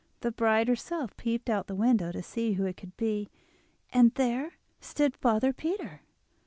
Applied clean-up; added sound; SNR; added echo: none; none; none; none.